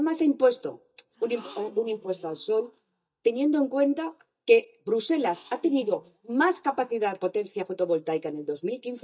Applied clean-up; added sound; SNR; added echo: neural mask model DeepFilterNet 3.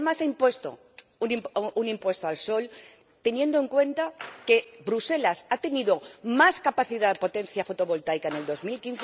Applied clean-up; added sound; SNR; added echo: none; none; none; none.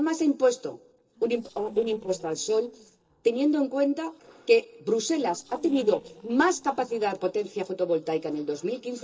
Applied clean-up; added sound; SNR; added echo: neural separator model SepFormer DNS4.